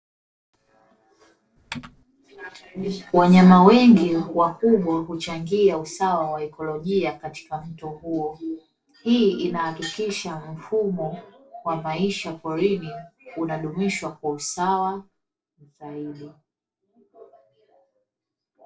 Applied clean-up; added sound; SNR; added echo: neural separator model SepFormer DNS4.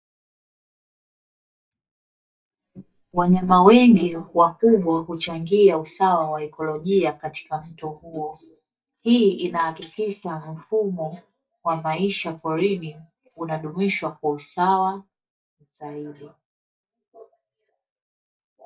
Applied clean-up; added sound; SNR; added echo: neural mask model DeepFilterNet 3.